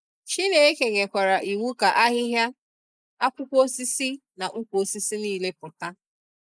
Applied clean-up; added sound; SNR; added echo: neural mask model Resemble Enhance denoiser.